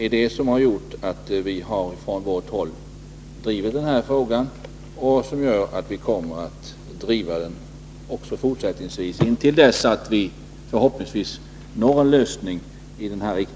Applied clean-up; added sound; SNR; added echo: none; none; none; none.